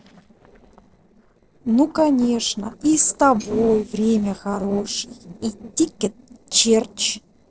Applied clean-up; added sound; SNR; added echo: neural separator model SepFormer DNS4.